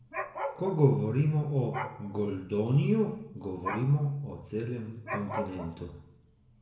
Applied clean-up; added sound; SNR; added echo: none; Dog; 11 dB; reverberation time 0.7 s.